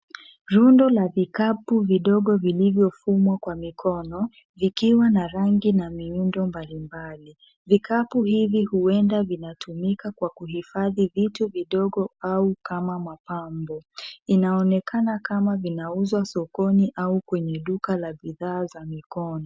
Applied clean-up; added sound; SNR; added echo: none; none; none; none.